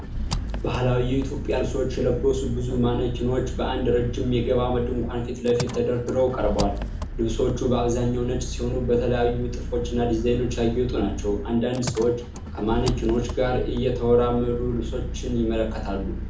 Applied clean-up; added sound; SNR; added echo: none; Engine; 5 dB; reverberation time 0.6 s.